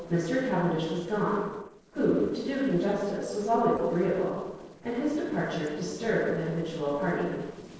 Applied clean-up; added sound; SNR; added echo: neural separator model SepFormer DNS4.